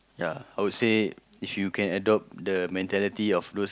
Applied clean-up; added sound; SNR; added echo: none; none; none; none.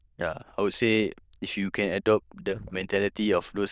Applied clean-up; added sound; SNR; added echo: neural diffusion model UNIVERSE++.